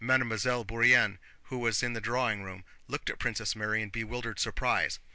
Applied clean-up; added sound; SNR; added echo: none; none; none; none.